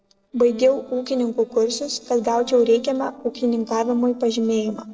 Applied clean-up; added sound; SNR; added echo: neural separator model SepFormer DNS4.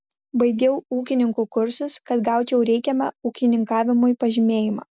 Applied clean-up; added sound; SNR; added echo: none; none; none; none.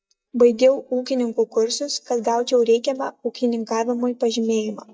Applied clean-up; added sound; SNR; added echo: neural mask model DeepFilterNet 3.